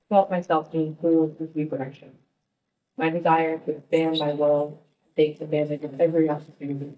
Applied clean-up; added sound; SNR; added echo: neural mask model DeepFilterNet 3.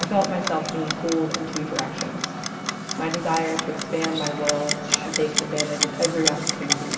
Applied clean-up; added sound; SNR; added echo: none; Clock; 1 dB; reverberation time 2.4 s.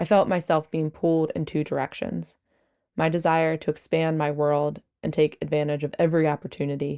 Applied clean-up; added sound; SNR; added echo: none; none; none; none.